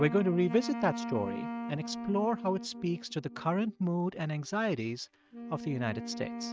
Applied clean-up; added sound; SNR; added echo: neural mask model RNNoise.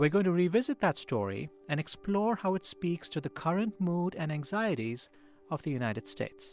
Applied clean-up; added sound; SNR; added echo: none; none; none; none.